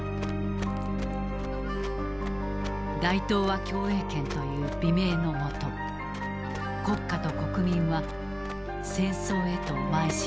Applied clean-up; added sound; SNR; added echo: none; Run + Harmonica; 16 dB; none.